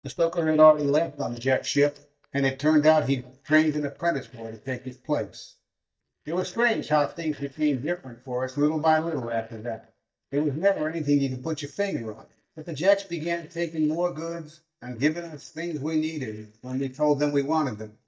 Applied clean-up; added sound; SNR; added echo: neural mask model DeepFilterNet 3.